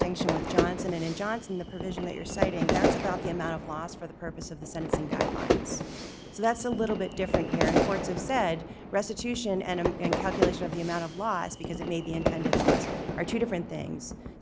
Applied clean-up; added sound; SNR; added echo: none; Fire / Fireworks; -1 dB; none.